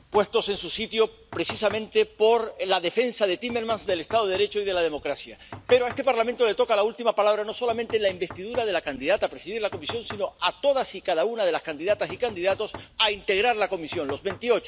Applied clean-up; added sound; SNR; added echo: none; Knock; 19 dB; none.